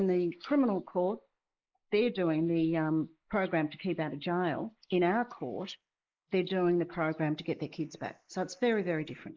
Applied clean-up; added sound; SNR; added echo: neural mask model Resemble Enhance denoiser.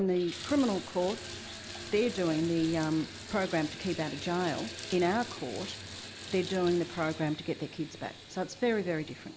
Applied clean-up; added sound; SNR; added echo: none; Bathtub (filling or washing) / Water tap, faucet; 12 dB; none.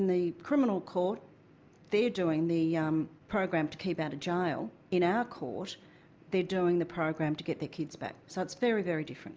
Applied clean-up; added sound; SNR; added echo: none; none; none; none.